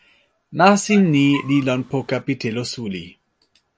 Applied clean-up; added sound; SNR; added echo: none; Squeak; 18 dB; none.